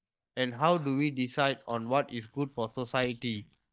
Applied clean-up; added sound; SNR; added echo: neural mask model DeepFilterNet 3.